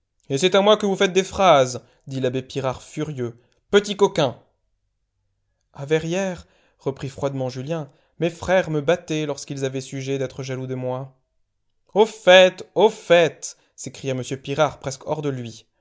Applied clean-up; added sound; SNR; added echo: none; none; none; none.